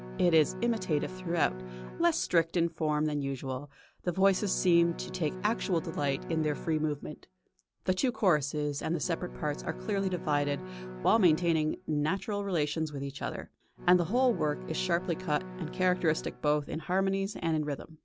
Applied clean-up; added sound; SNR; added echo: none; Bowed string instrument; 13 dB; none.